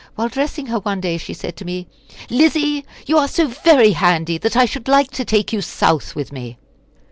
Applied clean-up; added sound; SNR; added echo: none; none; none; none.